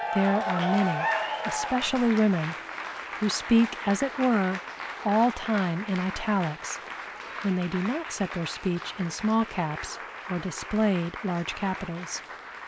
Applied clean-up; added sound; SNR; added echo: none; Applause / Cheering; 7 dB; none.